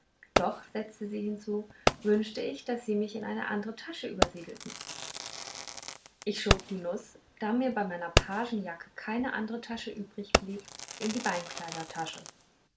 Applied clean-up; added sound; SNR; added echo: none; Fireworks; 0 dB; none.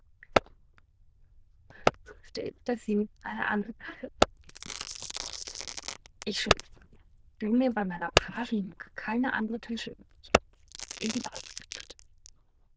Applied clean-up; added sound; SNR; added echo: neural diffusion model UNIVERSE++.